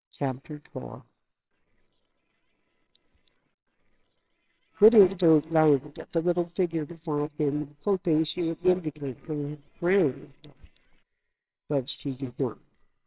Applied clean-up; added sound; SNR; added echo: neural separator model SepFormer WHAMR!.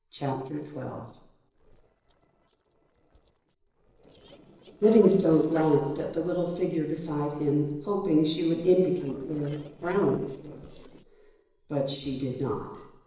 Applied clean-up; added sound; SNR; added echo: neural separator model SepFormer DNS4.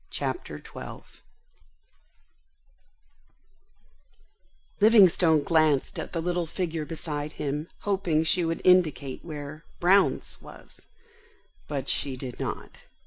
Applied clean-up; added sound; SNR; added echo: none; none; none; none.